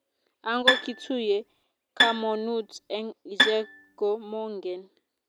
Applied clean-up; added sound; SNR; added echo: none; Bowed string instrument; -2 dB; none.